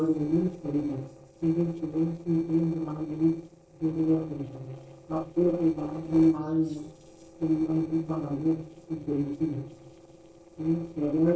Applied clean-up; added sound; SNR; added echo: neural separator model SepFormer DNS4.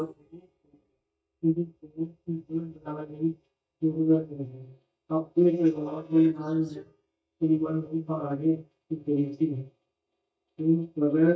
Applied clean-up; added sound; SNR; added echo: neural mask model DeepFilterNet 3.